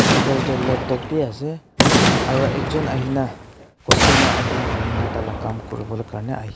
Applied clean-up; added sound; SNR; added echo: none; Boom; -4 dB; none.